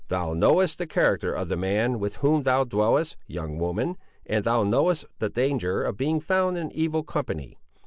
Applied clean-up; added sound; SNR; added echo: none; none; none; none.